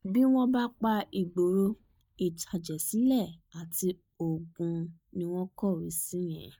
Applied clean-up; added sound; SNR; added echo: neural mask model DeepFilterNet 3.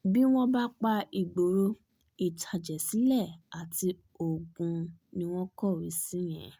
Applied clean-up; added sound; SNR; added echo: none; none; none; none.